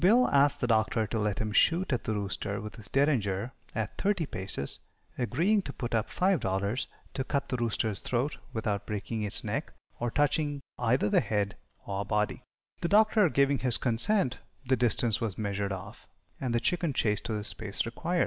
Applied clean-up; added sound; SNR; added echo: none; none; none; none.